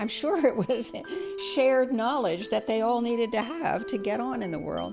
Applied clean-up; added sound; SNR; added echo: none; none; none; none.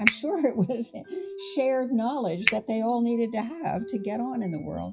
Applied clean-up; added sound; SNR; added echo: classical method WPE with log-MMSE.